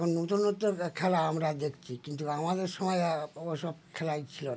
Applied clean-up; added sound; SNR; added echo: none; none; none; none.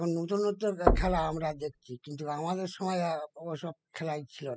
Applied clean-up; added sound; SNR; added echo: classical method spectral subtraction.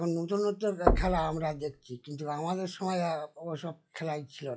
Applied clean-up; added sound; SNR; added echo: classical method log-MMSE.